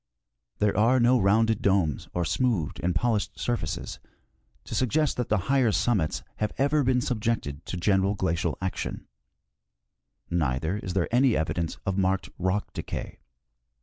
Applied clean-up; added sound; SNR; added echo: none; none; none; none.